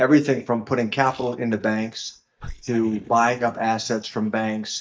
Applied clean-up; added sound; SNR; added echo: neural mask model DeepFilterNet 3.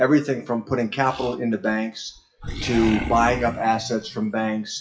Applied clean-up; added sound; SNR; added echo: classical method WPE with log-MMSE.